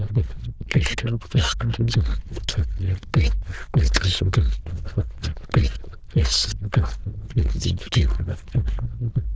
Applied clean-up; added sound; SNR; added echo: neural diffusion model UNIVERSE++.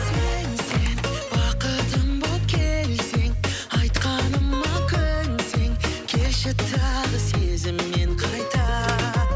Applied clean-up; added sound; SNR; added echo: none; Microwave oven; 20 dB; none.